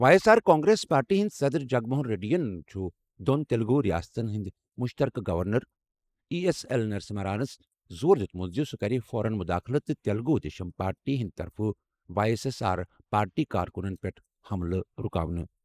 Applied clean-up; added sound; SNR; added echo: neural mask model Resemble Enhance denoiser.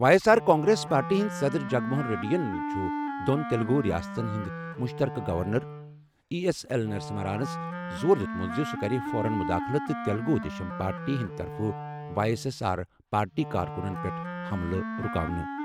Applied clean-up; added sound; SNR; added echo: none; Wind instrument, woodwind instrument; 7 dB; none.